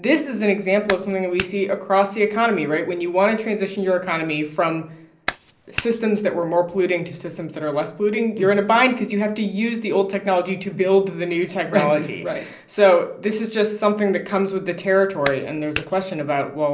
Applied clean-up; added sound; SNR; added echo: none; Clapping; 10 dB; reverberation time 0.5 s.